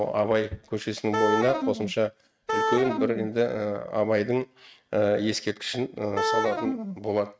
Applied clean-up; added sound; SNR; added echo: neural mask model RNNoise.